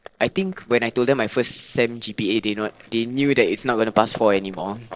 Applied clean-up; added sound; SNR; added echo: neural separator model SepFormer DNS4.